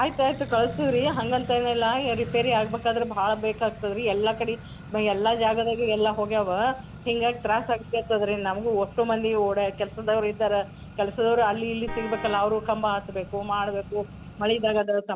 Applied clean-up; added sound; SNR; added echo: none; Accelerating, revving, vroom + Vehicle horn, car horn, honking; 14 dB; none.